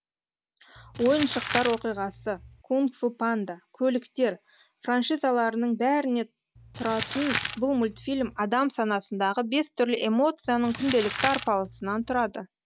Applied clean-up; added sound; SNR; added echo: none; Crumpling, crinkling; 9 dB; none.